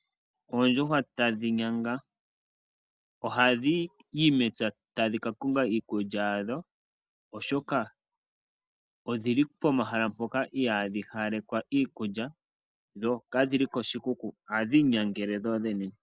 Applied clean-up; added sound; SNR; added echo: none; none; none; none.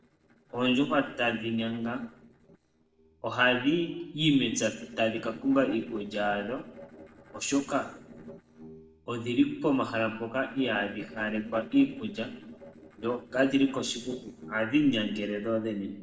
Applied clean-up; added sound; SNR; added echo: neural separator model SepFormer DNS4.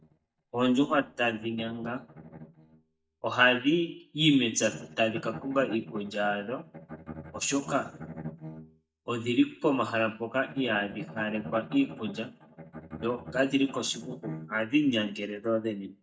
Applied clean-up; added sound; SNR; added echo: neural mask model DeepFilterNet 3.